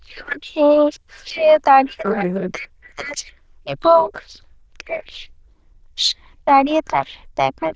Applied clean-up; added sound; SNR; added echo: neural diffusion model UNIVERSE++.